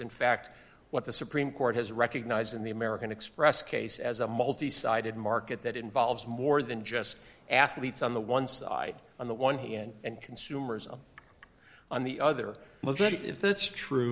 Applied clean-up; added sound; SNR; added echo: none; none; none; none.